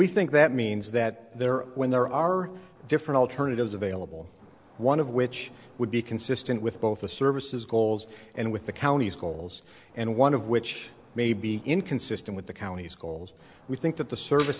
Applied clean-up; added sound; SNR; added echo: none; none; none; none.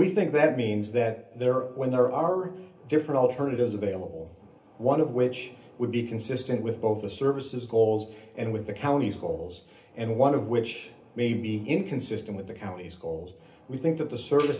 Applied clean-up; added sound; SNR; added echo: none; none; none; reverberation time 0.3 s.